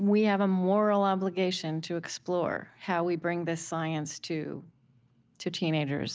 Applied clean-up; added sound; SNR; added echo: none; none; none; none.